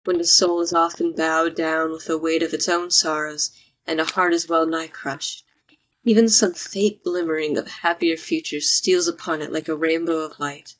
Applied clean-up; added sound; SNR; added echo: neural mask model DeepFilterNet 3.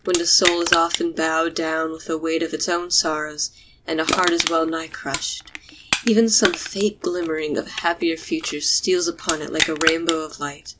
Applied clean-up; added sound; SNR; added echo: none; Crushing; 7 dB; none.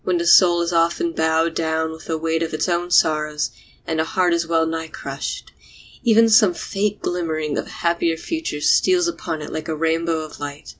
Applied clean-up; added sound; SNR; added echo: none; none; none; none.